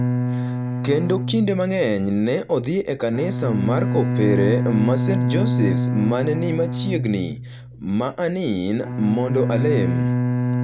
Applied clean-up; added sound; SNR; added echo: none; Bowed string instrument; 1 dB; none.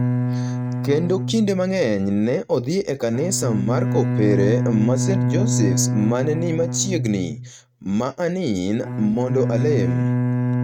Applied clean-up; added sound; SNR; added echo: neural mask model RNNoise.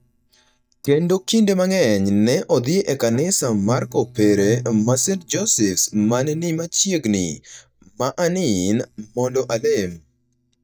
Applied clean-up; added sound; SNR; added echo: neural mask model DeepFilterNet 3.